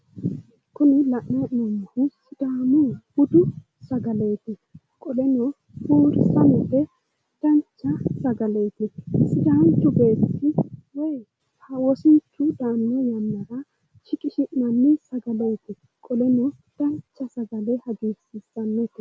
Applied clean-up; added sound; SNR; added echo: none; none; none; none.